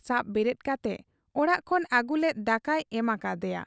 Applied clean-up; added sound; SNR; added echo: none; none; none; none.